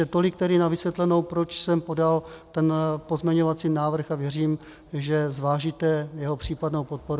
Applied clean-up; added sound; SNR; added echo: none; none; none; none.